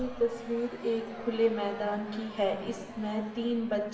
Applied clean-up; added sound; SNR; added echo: none; Crowd; 16 dB; reverberation time 1.2 s.